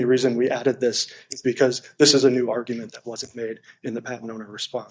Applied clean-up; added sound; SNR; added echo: neural mask model DeepFilterNet 3.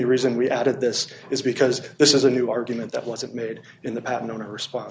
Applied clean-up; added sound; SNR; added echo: none; none; none; none.